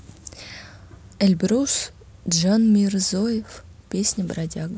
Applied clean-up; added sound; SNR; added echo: none; none; none; none.